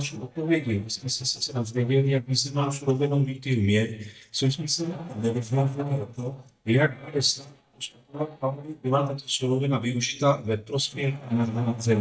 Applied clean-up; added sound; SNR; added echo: neural mask model DeepFilterNet 3.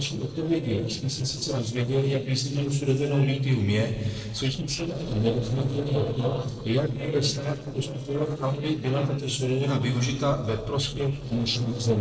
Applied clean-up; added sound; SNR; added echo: neural separator model SepFormer DNS4.